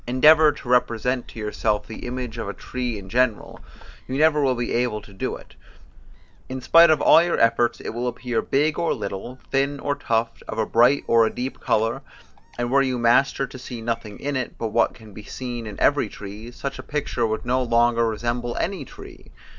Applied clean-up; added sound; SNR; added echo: none; Gull, seagull; 13 dB; none.